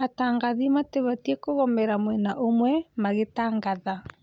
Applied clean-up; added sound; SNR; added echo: none; none; none; none.